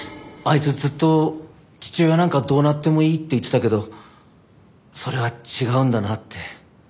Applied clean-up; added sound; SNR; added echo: none; none; none; none.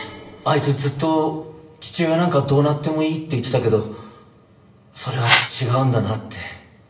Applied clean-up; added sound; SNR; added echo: none; Whoosh, swoosh, swish; -2 dB; reverberation time 0.7 s.